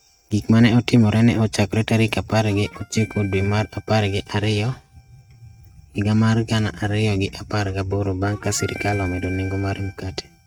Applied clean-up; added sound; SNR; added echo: neural mask model RNNoise.